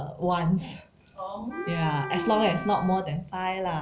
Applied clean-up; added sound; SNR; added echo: none; Wind instrument, woodwind instrument; 12 dB; none.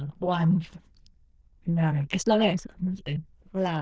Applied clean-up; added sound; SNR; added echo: neural diffusion model UNIVERSE++.